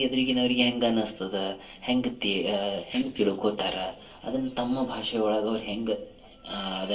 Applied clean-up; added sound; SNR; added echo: neural separator model SepFormer DNS4.